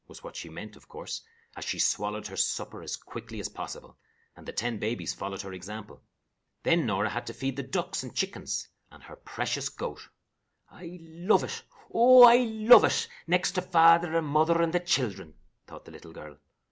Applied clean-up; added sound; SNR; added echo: none; none; none; none.